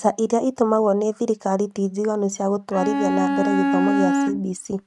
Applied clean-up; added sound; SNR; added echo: neural mask model RNNoise.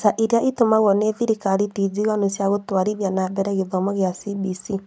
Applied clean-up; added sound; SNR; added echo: none; none; none; none.